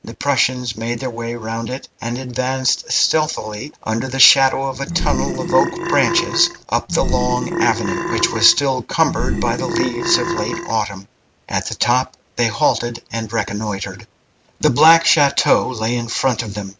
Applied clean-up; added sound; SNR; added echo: none; Burping, eructation; 2 dB; none.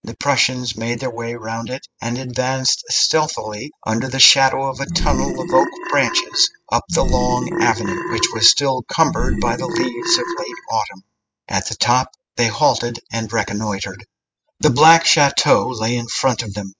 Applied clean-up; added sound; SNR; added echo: classical method spectral subtraction.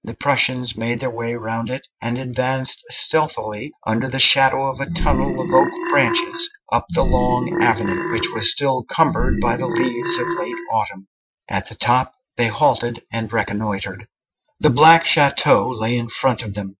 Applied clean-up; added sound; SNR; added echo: classical method Wiener filter.